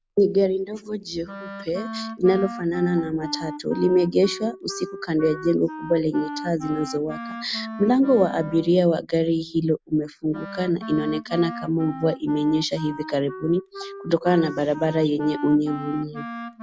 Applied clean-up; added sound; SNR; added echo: none; Wind instrument, woodwind instrument; 12 dB; none.